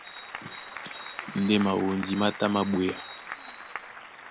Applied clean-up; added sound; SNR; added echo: none; Bird + Applause / Crowd; 9 dB; none.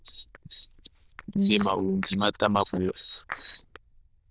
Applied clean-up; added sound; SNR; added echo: neural diffusion model UNIVERSE++.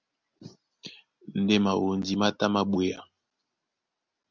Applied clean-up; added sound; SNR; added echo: none; none; none; none.